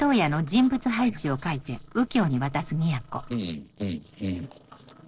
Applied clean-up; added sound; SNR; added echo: neural separator model SepFormer DNS4.